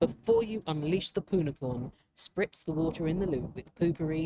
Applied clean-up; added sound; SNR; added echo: neural mask model RNNoise.